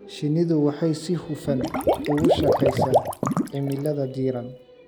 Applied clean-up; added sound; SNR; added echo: none; Water / Liquid; -1 dB; none.